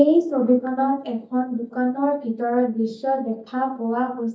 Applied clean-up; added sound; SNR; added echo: neural mask model DeepFilterNet 3.